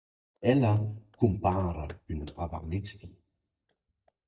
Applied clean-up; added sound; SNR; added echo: neural mask model DeepFilterNet 3.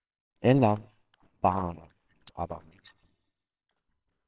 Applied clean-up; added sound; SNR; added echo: neural separator model SepFormer WHAMR!.